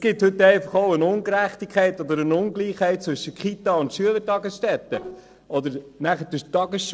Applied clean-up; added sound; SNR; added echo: neural separator model SepFormer DNS4.